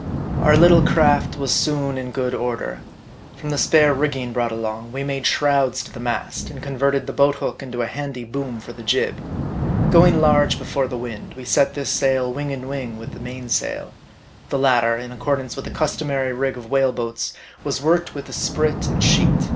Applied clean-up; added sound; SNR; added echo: none; Thunder / Rain; 5 dB; none.